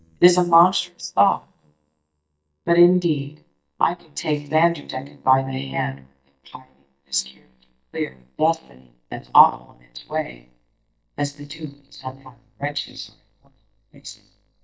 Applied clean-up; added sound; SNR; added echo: neural mask model DeepFilterNet 3.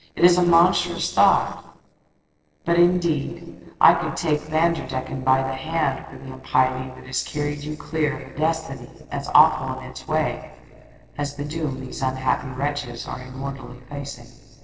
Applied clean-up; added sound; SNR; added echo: neural separator model SepFormer DNS4.